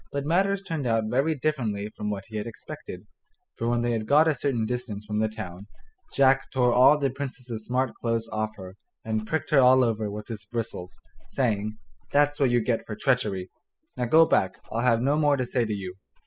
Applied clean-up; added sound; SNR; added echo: classical method spectral subtraction.